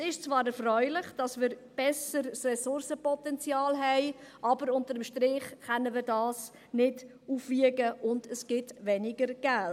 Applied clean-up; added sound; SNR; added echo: none; none; none; none.